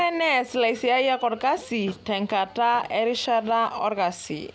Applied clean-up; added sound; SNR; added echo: none; none; none; none.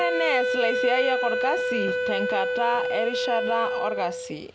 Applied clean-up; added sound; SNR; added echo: none; Wind instrument, woodwind instrument; -1 dB; none.